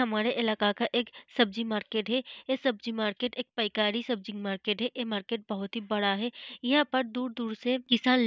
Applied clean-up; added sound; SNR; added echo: none; none; none; none.